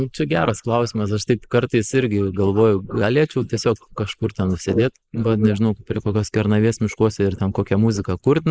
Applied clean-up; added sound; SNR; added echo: neural mask model Resemble Enhance denoiser.